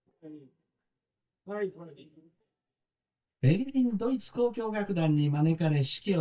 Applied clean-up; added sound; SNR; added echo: neural mask model DeepFilterNet 3.